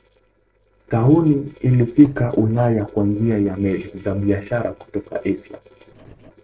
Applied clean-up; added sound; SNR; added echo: neural separator model SepFormer DNS4.